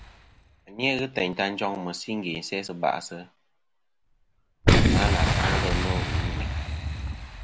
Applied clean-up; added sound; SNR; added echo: none; Boom; -4 dB; none.